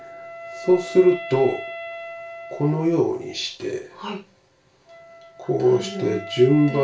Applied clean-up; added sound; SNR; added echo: none; Wind instrument, woodwind instrument; 15 dB; reverberation time 0.3 s.